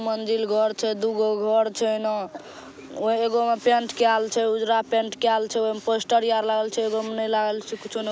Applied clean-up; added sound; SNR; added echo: none; none; none; none.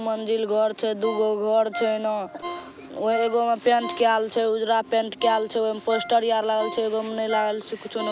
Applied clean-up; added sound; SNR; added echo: none; Ringtone; 14 dB; none.